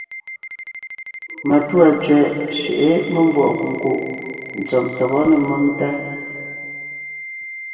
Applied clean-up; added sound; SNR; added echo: none; Ringtone; 13 dB; reverberation time 2.3 s.